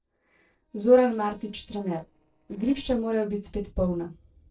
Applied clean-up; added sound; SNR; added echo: neural separator model SepFormer DNS4.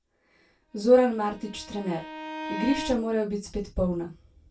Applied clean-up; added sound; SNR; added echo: none; Bowed string instrument; 11 dB; reverberation time 0.2 s.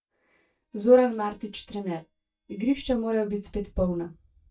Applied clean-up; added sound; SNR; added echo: neural mask model DeepFilterNet 3.